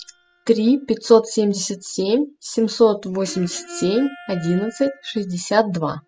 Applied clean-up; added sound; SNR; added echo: classical method spectral subtraction.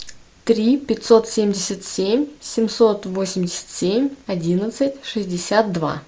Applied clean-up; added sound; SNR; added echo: none; none; none; none.